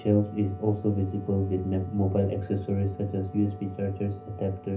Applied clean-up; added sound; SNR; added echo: none; Wind instrument, woodwind instrument; 20 dB; reverberation time 0.3 s.